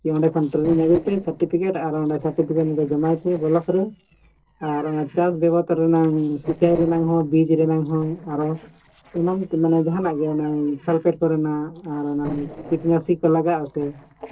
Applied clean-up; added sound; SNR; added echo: neural separator model SepFormer DNS4.